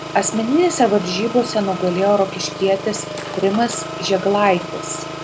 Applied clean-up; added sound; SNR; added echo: none; Engine; 10 dB; none.